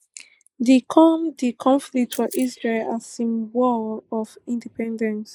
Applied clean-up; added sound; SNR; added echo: neural mask model Resemble Enhance denoiser.